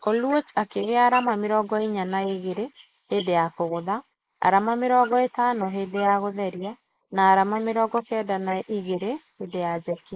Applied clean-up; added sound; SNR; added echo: neural mask model Resemble Enhance denoiser.